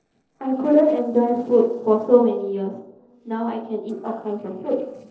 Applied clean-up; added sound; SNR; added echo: neural separator model SepFormer DNS4.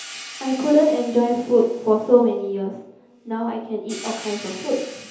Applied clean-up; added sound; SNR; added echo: none; Hi-hat; 18 dB; reverberation time 2.2 s.